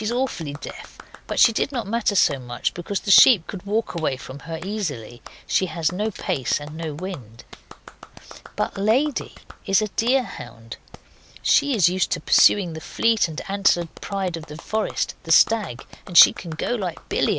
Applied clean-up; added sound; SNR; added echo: none; Clapping; 19 dB; none.